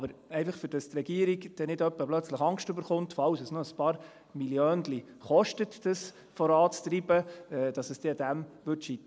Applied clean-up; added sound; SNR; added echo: none; none; none; none.